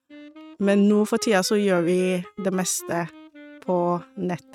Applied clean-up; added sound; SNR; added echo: neural mask model RNNoise.